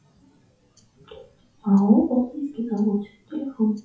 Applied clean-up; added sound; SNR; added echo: classical method WPE with log-MMSE.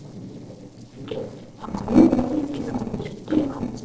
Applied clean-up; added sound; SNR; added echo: neural separator model SepFormer DNS4.